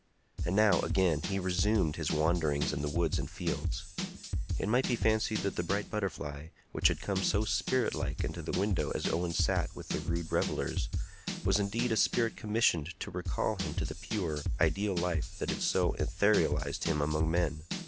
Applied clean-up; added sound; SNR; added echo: none; Drum / Drum kit; 3 dB; none.